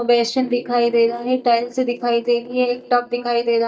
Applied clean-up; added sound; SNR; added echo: neural mask model DeepFilterNet 3.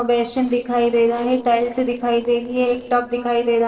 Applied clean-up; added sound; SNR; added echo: neural separator model SepFormer DNS4.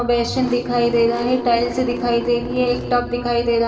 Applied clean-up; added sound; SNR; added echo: none; Engine starting / Car; 11 dB; reverberation time 2.7 s.